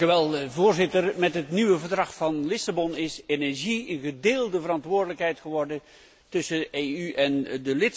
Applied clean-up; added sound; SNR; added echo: none; none; none; none.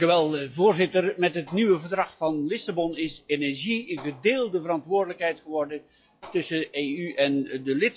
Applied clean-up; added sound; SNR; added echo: classical method log-MMSE.